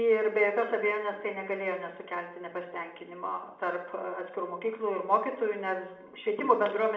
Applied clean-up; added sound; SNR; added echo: none; none; none; reverberation time 0.7 s.